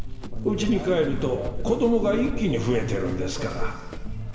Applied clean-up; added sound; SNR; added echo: none; Run; 5 dB; reverberation time 1.9 s.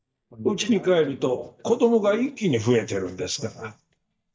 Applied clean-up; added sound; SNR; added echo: neural mask model DeepFilterNet 3.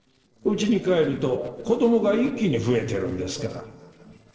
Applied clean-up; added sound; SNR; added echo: neural separator model SepFormer DNS4.